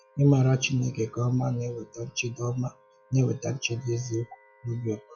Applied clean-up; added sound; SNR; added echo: classical method log-MMSE.